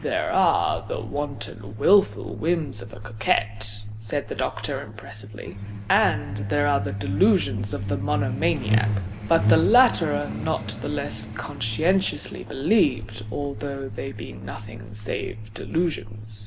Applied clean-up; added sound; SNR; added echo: none; Truck; 6 dB; none.